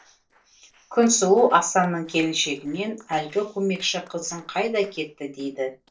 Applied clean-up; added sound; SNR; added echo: neural separator model SepFormer DNS4.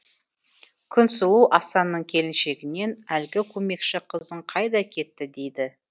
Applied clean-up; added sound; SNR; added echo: none; none; none; none.